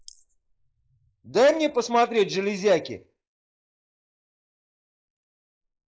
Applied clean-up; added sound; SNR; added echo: neural mask model Resemble Enhance denoiser.